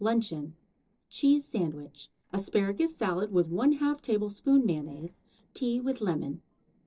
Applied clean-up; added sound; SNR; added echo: neural separator model SepFormer DNS4.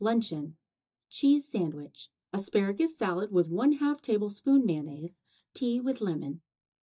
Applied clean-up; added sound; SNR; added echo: neural mask model DeepFilterNet 3.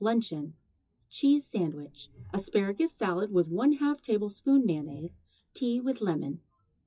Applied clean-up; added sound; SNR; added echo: classical method WPE with log-MMSE.